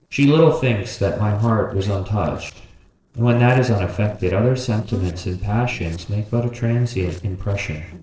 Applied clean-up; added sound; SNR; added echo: neural separator model SepFormer DNS4.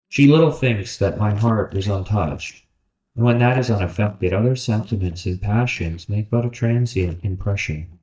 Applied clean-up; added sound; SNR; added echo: neural mask model DeepFilterNet 3.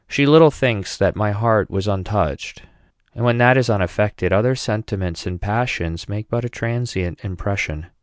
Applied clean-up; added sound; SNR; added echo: none; none; none; none.